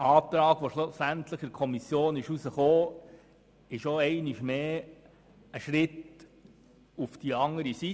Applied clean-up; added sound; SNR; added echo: none; none; none; none.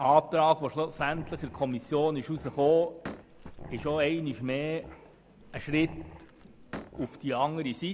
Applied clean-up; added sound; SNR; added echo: none; Slam + Growling; 17 dB; none.